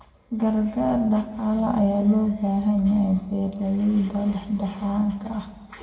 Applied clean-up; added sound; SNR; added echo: none; none; none; reverberation time 1.3 s.